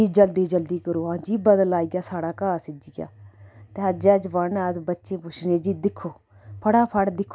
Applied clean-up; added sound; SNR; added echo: none; none; none; none.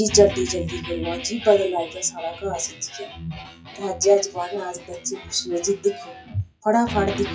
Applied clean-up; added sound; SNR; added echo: classical method WPE with log-MMSE.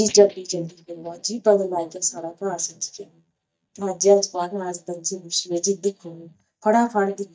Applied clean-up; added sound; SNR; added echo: neural mask model DeepFilterNet 3.